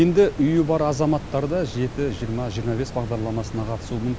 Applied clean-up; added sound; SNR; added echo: none; Water; 12 dB; none.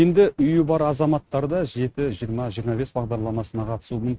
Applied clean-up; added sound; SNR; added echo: neural mask model RNNoise.